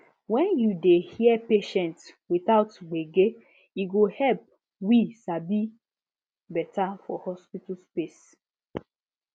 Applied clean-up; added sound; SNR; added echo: none; none; none; none.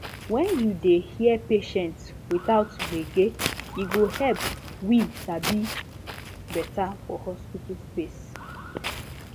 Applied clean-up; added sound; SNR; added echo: none; Walk, footsteps; 9 dB; none.